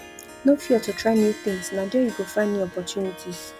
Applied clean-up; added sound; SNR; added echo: none; Harp; 16 dB; none.